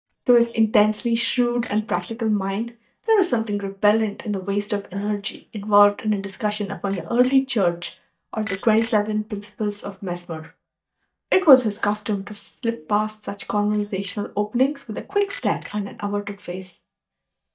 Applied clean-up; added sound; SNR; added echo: neural mask model DeepFilterNet 3.